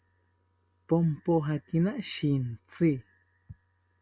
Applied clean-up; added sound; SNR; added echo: none; none; none; none.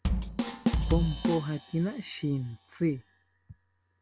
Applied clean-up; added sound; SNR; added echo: none; Bass drum / Drum kit; 0 dB; none.